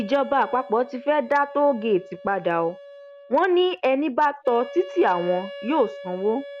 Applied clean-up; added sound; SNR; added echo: none; Wind instrument, woodwind instrument; 17 dB; none.